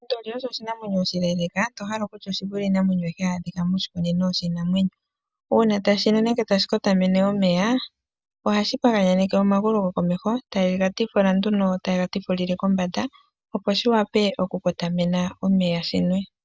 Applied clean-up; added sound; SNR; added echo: none; none; none; none.